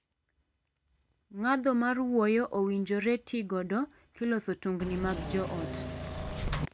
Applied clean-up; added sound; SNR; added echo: none; Engine / Mechanisms; 4 dB; none.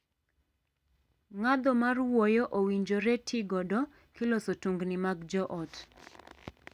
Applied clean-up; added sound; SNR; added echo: none; none; none; none.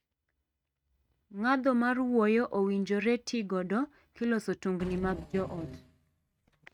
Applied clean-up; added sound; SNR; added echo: neural mask model RNNoise.